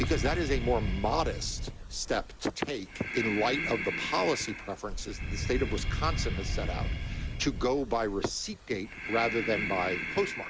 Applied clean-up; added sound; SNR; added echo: none; Breathing; 2 dB; none.